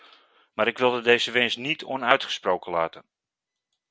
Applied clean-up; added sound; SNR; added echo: none; none; none; none.